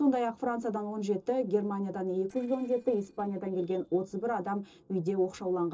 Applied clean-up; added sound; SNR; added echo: neural separator model SepFormer DNS4.